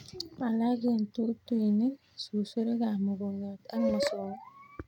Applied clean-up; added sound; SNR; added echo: none; none; none; none.